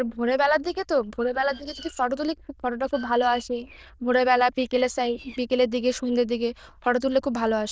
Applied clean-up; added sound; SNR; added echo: neural diffusion model UNIVERSE++.